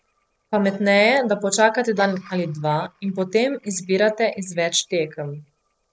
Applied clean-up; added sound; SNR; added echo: neural separator model SepFormer DNS4.